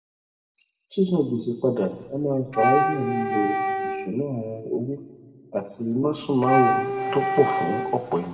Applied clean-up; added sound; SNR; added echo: none; Wind instrument, woodwind instrument; 0 dB; reverberation time 1.5 s.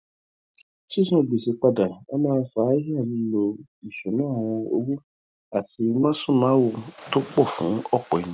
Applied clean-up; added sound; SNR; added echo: none; none; none; none.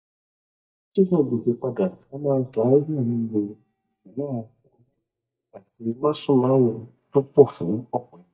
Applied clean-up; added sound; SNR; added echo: neural mask model DeepFilterNet 3.